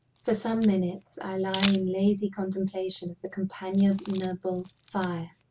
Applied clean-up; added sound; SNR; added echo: none; Camera; 11 dB; none.